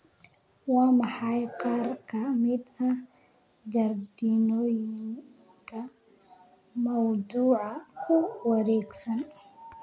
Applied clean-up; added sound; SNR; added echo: none; none; none; none.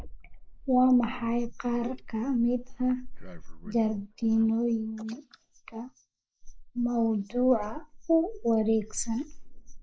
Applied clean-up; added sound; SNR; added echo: neural mask model Resemble Enhance denoiser.